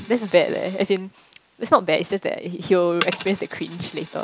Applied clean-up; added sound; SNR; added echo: none; Coin (dropping); 13 dB; none.